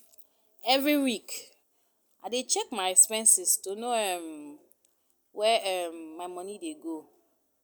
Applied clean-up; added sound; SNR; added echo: none; none; none; none.